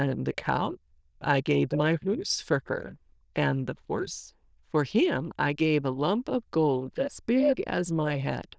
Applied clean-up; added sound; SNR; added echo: neural diffusion model UNIVERSE++.